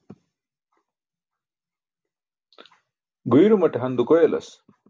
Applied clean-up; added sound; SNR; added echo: none; none; none; none.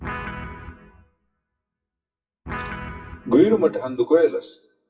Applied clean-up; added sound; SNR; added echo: classical method WPE with log-MMSE.